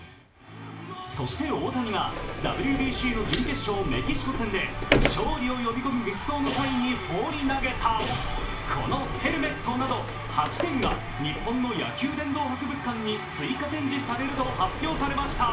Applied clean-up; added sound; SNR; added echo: none; Sliding door; 5 dB; reverberation time 0.4 s.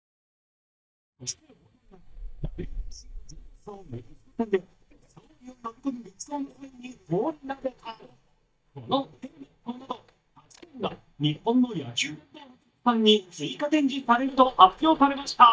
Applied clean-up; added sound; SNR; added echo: neural mask model DeepFilterNet 3.